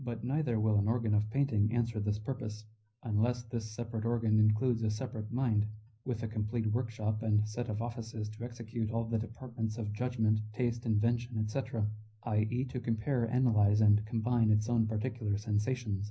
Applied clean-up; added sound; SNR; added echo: none; none; none; reverberation time 0.5 s.